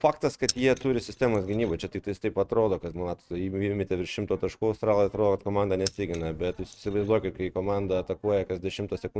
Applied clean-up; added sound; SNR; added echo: neural mask model RNNoise.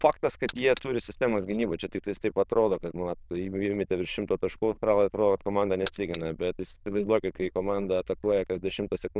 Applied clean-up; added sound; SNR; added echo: neural diffusion model UNIVERSE++.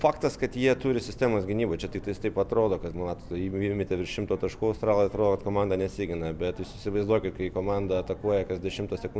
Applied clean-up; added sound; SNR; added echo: none; none; none; none.